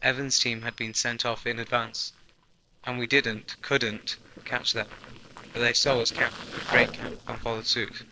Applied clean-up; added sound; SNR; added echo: neural separator model SepFormer DNS4.